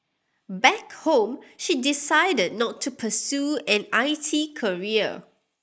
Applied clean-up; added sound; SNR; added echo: neural mask model Resemble Enhance denoiser.